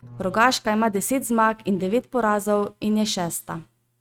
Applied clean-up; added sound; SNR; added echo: neural mask model RNNoise.